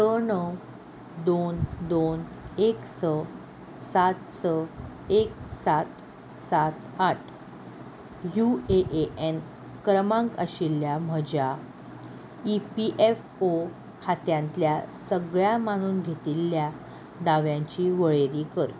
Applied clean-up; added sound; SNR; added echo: none; none; none; none.